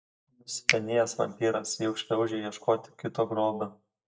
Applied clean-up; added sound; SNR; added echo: neural mask model DeepFilterNet 3.